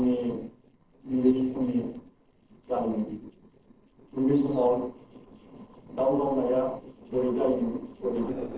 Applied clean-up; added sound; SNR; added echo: neural separator model SepFormer DNS4.